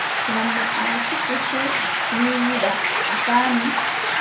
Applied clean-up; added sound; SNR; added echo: none; Stream; -3 dB; reverberation time 0.4 s.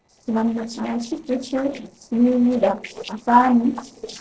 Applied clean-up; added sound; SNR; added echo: neural separator model SepFormer DNS4.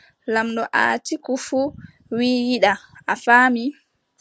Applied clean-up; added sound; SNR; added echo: none; none; none; none.